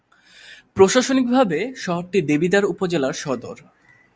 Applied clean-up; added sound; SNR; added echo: none; none; none; none.